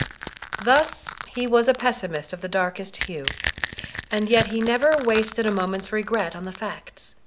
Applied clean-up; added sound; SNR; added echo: none; Crack / Crushing; 8 dB; none.